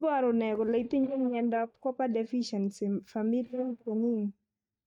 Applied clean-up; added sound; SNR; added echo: neural mask model DeepFilterNet 3.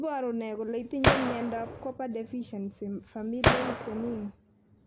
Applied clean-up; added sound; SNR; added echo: none; Gunshot, gunfire; -3 dB; none.